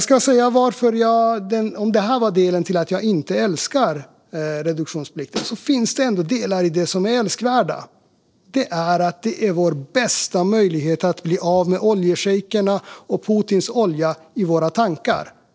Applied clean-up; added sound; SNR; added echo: neural separator model SepFormer DNS4.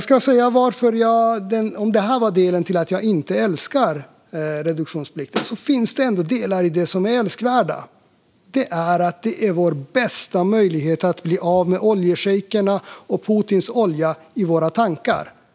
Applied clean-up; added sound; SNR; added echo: none; Snare drum; 8 dB; none.